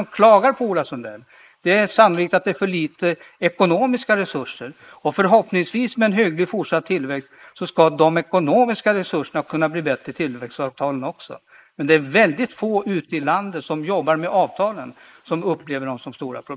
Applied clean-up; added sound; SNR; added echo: neural mask model Resemble Enhance denoiser.